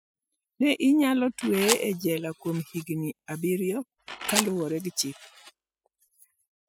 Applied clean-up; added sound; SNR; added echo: classical method spectral subtraction.